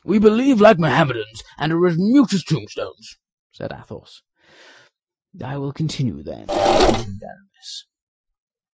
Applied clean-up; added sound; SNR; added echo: classical method Wiener filter.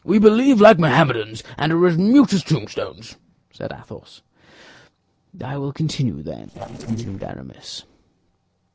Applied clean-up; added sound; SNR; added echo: neural separator model SepFormer DNS4.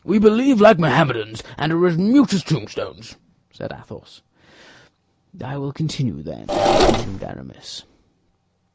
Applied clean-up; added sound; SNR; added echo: none; Engine / Mechanisms; -3 dB; none.